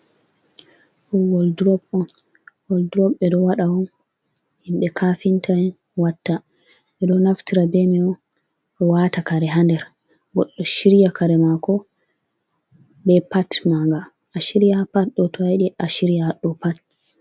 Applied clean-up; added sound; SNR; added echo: none; none; none; none.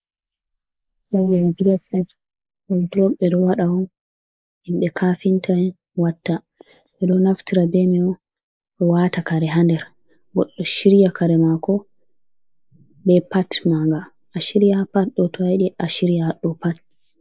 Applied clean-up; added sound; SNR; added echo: neural mask model Resemble Enhance denoiser.